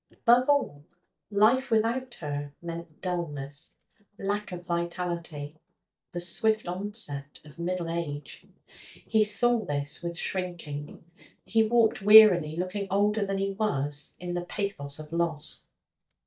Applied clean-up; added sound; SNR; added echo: neural mask model DeepFilterNet 3.